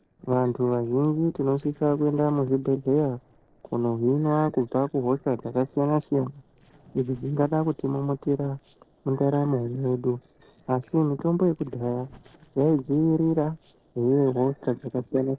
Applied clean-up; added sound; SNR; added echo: neural separator model SepFormer DNS4.